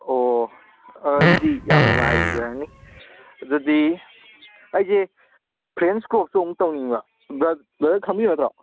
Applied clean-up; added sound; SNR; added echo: none; Fart; -3 dB; none.